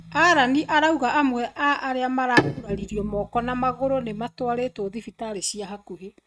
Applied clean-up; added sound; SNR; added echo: neural mask model RNNoise.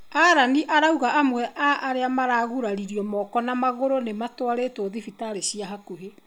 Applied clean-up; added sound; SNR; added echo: none; none; none; none.